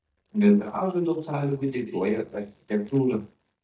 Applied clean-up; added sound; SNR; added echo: neural mask model DeepFilterNet 3.